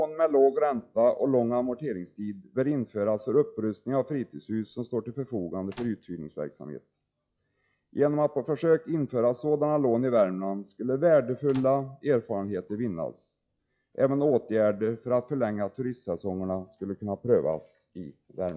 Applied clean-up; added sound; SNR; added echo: classical method log-MMSE.